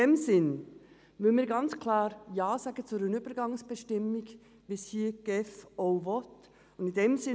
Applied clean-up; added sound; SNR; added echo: none; none; none; none.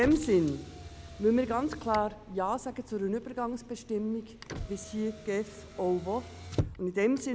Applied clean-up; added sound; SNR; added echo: none; Motor vehicle (road); 11 dB; none.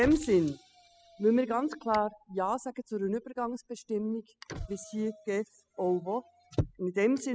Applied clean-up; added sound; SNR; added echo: classical method spectral subtraction.